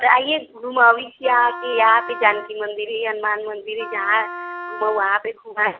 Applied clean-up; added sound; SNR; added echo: none; Wind instrument, woodwind instrument; 13 dB; none.